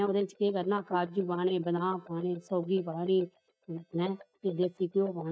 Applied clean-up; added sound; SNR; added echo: neural mask model DeepFilterNet 3.